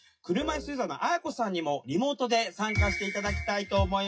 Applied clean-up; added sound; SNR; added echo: classical method WPE with log-MMSE.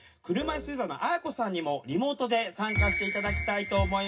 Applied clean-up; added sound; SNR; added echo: none; Musical instrument; 18 dB; reverberation time 0.4 s.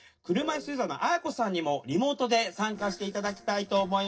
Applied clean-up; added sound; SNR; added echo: neural separator model SepFormer DNS4.